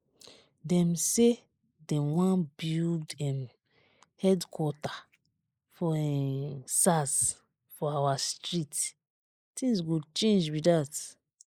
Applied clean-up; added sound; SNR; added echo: neural mask model Resemble Enhance denoiser.